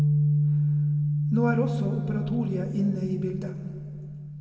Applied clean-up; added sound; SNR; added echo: none; Bass guitar; -4 dB; reverberation time 1.8 s.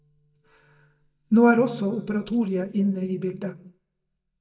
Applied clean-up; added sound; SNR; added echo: neural mask model DeepFilterNet 3.